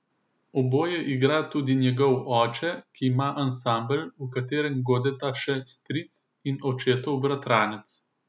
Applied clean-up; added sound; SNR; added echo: none; none; none; none.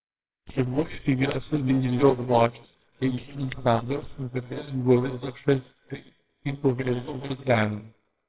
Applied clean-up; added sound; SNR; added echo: neural separator model SepFormer WHAMR!.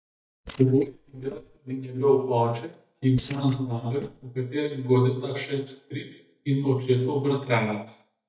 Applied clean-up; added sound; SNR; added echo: neural mask model DeepFilterNet 3.